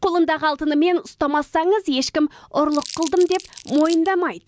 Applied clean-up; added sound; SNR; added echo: none; Crumpling, crinkling; 17 dB; none.